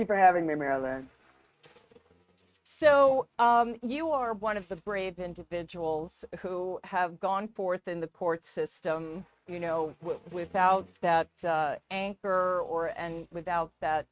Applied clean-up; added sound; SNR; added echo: neural mask model RNNoise.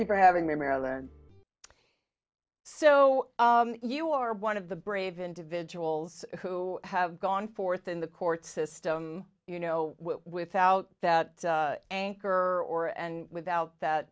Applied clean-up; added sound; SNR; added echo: none; none; none; none.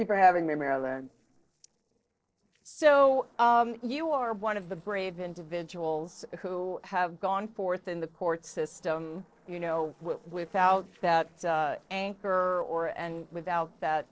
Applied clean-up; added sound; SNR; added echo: neural separator model SepFormer DNS4.